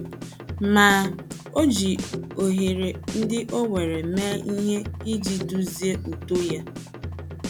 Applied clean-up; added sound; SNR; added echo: none; Drum kit; 9 dB; none.